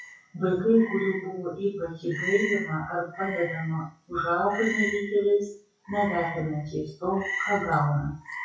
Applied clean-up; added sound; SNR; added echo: classical method WPE with log-MMSE.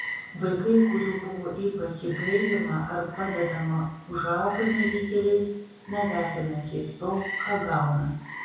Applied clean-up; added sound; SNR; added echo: none; Frog; 11 dB; reverberation time 0.7 s.